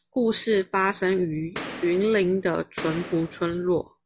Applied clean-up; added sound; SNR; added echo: none; Boom; 13 dB; none.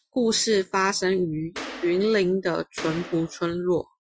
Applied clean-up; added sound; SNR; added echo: classical method Wiener filter.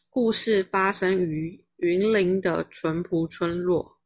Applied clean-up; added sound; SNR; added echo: none; none; none; none.